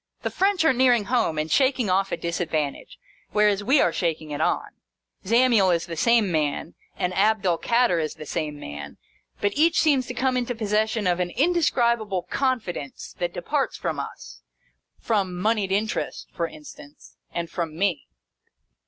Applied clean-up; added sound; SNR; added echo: none; none; none; none.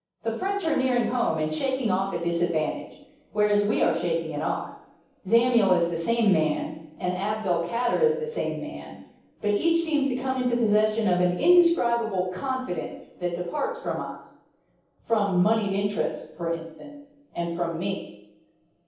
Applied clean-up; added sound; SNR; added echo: none; none; none; reverberation time 0.9 s.